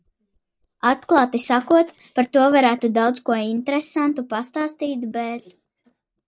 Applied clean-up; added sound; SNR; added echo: neural mask model DeepFilterNet 3.